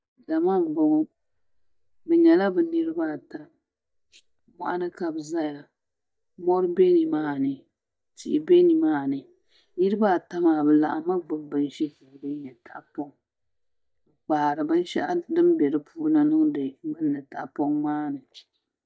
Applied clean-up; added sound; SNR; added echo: neural mask model DeepFilterNet 3.